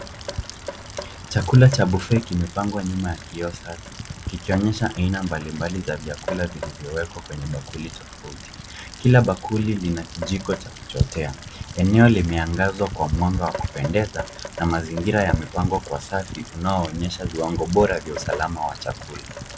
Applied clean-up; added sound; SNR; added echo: none; Rain; 10 dB; none.